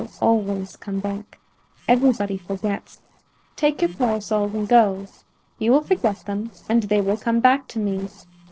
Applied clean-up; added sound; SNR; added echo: neural separator model SepFormer DNS4.